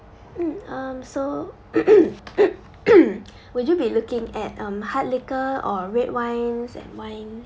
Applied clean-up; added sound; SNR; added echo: none; none; none; none.